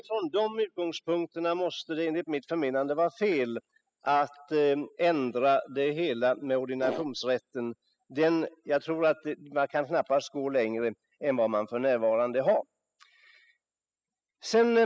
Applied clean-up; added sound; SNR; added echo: classical method spectral subtraction.